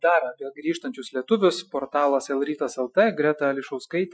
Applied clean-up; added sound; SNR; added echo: classical method Wiener filter.